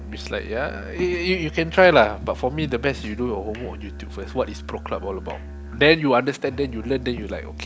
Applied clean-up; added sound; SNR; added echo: none; Musical instrument; 13 dB; none.